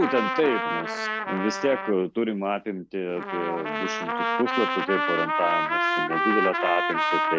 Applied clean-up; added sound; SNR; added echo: none; Trumpet; 0 dB; none.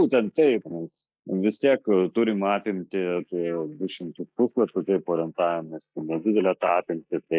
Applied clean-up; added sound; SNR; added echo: neural mask model Resemble Enhance denoiser.